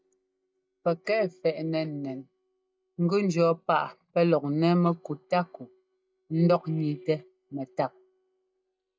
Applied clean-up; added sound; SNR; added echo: neural mask model DeepFilterNet 3.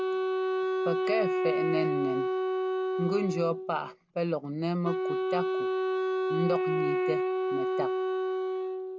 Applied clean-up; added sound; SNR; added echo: none; Wind instrument, woodwind instrument; -4 dB; none.